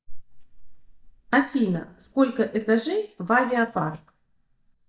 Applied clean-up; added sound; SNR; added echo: neural mask model DeepFilterNet 3.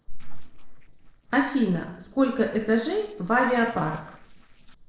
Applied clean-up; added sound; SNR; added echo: neural separator model SepFormer DNS4.